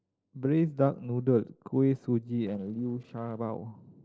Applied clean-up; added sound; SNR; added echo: neural separator model SepFormer DNS4.